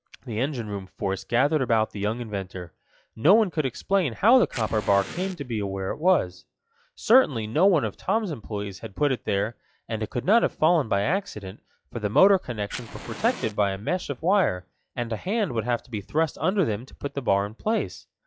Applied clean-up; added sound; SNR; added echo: classical method log-MMSE.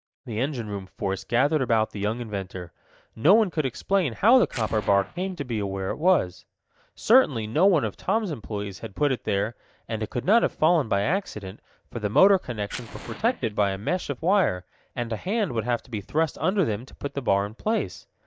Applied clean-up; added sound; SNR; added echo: neural mask model DeepFilterNet 3.